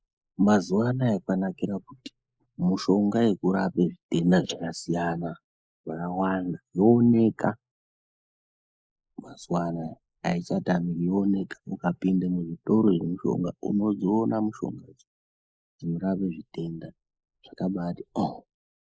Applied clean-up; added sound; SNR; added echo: neural mask model Resemble Enhance denoiser.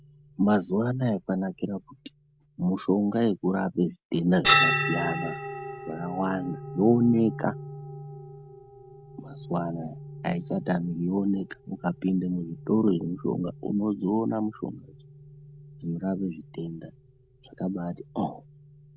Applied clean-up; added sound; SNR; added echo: none; Bell; 3 dB; none.